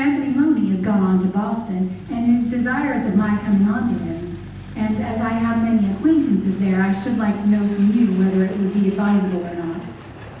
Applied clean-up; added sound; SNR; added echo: none; Truck; 17 dB; reverberation time 0.9 s.